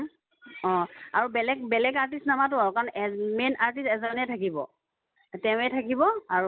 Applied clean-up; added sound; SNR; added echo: none; none; none; none.